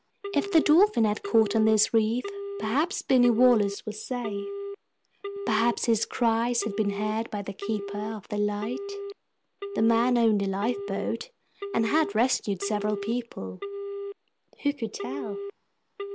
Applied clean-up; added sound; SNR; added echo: none; Telephone; 9 dB; none.